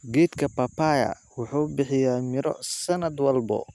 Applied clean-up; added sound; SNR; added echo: none; none; none; none.